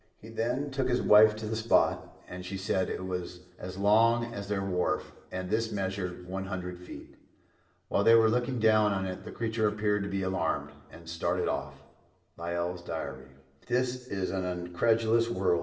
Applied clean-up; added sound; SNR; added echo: none; none; none; reverberation time 0.7 s.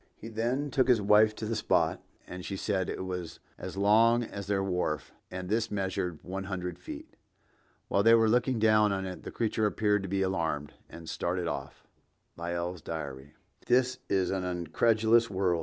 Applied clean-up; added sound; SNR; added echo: none; none; none; none.